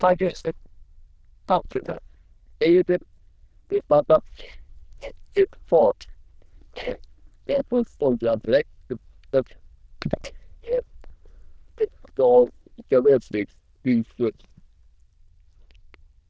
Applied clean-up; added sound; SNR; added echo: neural diffusion model UNIVERSE++.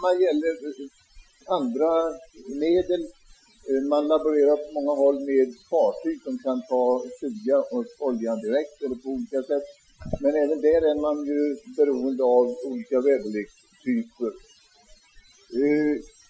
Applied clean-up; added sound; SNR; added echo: classical method Wiener filter.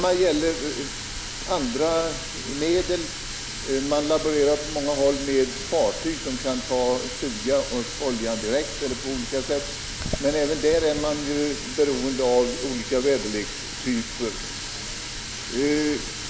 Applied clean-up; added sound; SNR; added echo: none; Water tap, faucet; 7 dB; none.